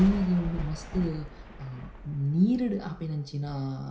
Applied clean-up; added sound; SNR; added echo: none; Thunder; 11 dB; reverberation time 0.5 s.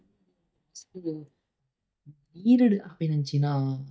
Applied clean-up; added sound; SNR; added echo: neural mask model DeepFilterNet 3.